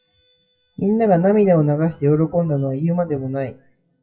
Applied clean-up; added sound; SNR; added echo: classical method WPE with log-MMSE.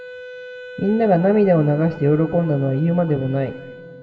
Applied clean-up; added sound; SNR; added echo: none; Wind instrument, woodwind instrument; 17 dB; reverberation time 1.4 s.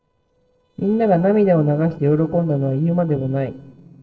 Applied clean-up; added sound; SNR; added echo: neural separator model SepFormer DNS4.